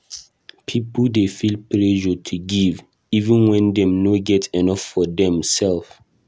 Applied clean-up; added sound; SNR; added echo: none; none; none; none.